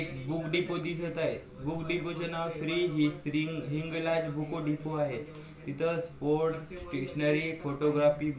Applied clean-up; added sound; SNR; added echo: none; none; none; reverberation time 0.4 s.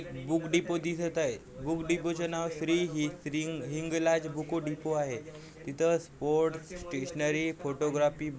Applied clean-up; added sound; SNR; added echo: none; none; none; none.